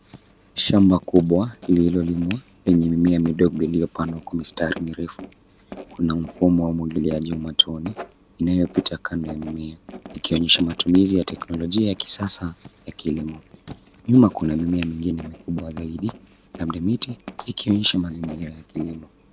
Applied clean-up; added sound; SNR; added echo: none; Writing; 19 dB; none.